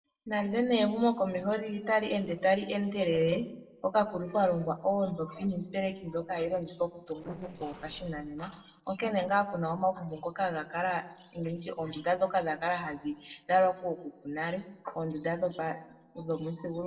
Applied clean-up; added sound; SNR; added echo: neural separator model SepFormer DNS4.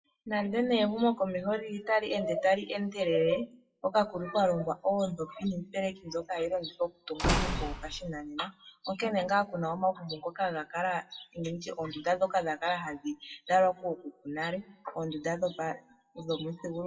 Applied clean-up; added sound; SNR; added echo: classical method WPE with log-MMSE.